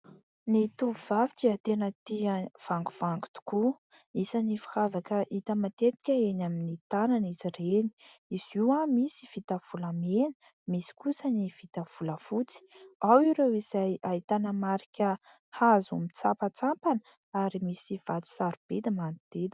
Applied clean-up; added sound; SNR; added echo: none; none; none; none.